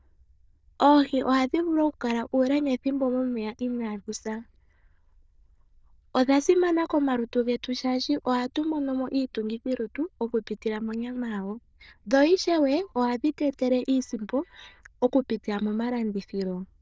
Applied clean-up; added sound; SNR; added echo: neural diffusion model UNIVERSE++.